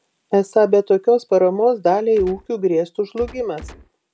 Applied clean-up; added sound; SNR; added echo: none; Gunshot, gunfire; 19 dB; none.